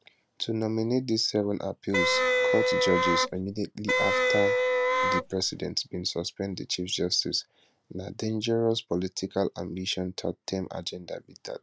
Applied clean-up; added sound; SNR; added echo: none; Wind instrument, woodwind instrument; -5 dB; none.